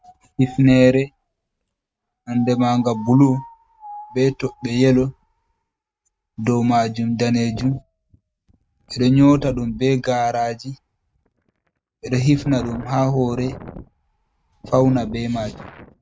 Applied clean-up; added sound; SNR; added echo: neural mask model RNNoise.